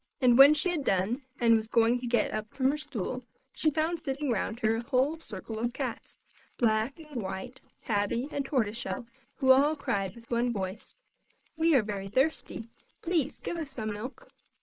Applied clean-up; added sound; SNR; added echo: neural mask model Resemble Enhance denoiser.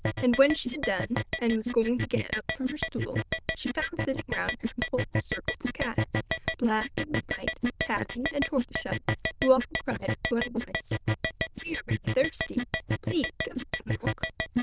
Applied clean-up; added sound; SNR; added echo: neural diffusion model UNIVERSE++.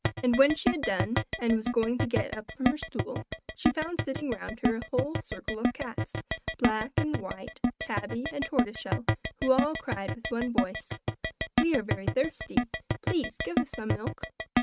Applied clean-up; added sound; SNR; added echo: neural mask model RNNoise.